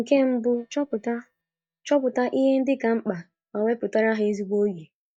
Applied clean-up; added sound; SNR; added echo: neural mask model DeepFilterNet 3.